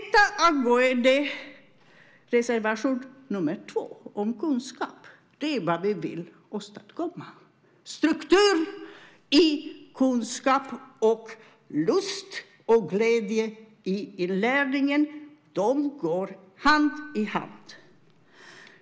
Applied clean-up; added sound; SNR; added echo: none; none; none; none.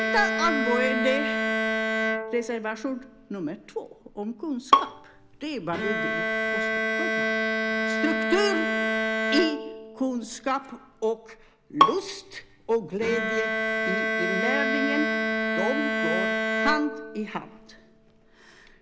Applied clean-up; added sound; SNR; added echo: none; Bowed string instrument + Bowed string instrument; -3 dB; none.